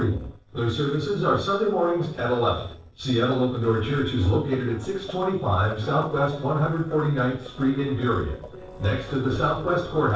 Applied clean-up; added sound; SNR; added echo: neural separator model SepFormer DNS4.